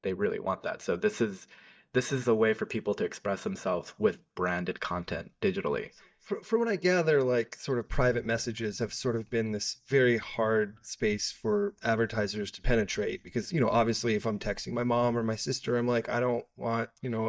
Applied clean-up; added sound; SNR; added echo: neural mask model DeepFilterNet 3.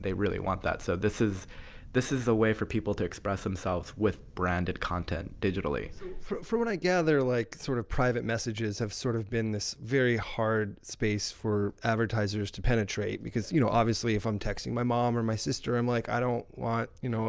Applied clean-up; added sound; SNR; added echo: none; none; none; none.